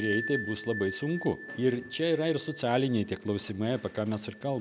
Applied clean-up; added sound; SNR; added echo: none; Bell; 12 dB; none.